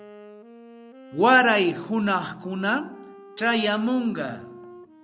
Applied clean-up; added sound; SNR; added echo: none; Wind instrument, woodwind instrument; 20 dB; none.